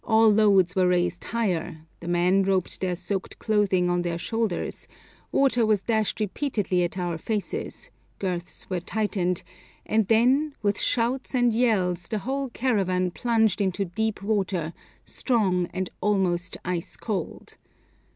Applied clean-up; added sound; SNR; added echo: none; none; none; none.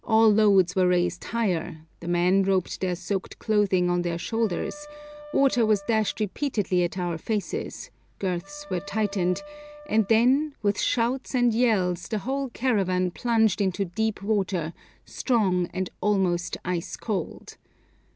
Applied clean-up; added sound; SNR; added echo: none; Wind instrument, woodwind instrument; 19 dB; none.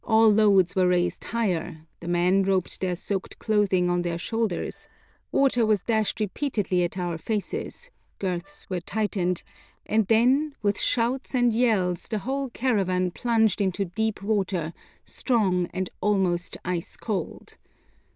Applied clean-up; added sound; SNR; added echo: neural diffusion model UNIVERSE++.